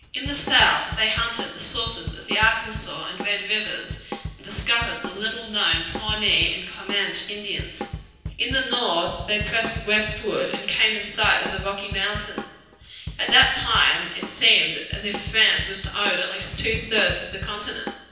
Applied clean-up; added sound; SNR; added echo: none; Drum kit; 12 dB; reverberation time 0.9 s.